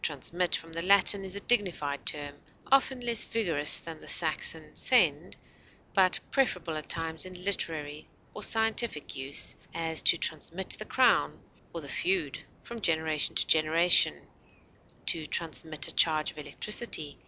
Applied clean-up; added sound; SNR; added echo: none; none; none; none.